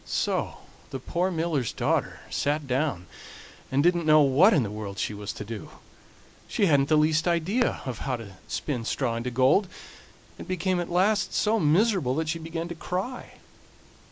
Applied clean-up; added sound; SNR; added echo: none; none; none; none.